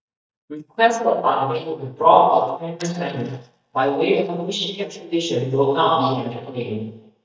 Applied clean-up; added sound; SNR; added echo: neural mask model DeepFilterNet 3.